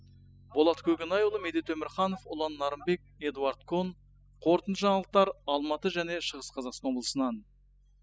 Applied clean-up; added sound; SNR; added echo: classical method spectral subtraction.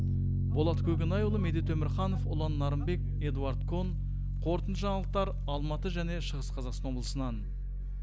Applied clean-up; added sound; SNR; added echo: none; Piano; -4 dB; none.